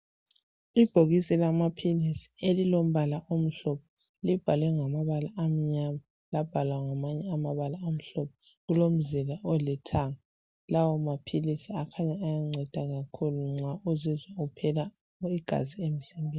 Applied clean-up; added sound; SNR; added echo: none; none; none; none.